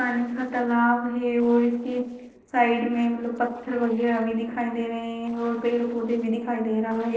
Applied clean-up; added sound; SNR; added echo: neural separator model SepFormer DNS4.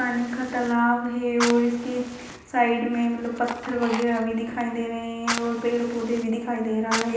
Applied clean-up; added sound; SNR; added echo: none; Fire; 11 dB; reverberation time 0.9 s.